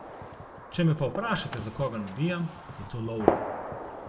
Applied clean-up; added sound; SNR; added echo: none; Gunshot, gunfire; 3 dB; reverberation time 1.1 s.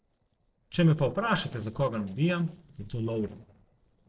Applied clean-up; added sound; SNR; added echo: neural separator model SepFormer DNS4.